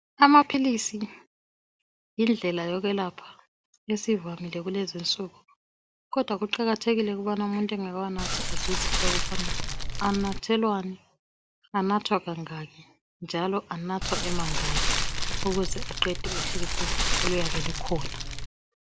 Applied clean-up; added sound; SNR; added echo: none; Fire; -2 dB; none.